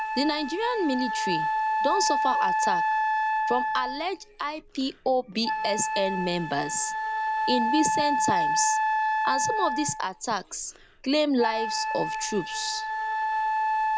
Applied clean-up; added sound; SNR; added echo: none; Wind instrument, woodwind instrument; -2 dB; none.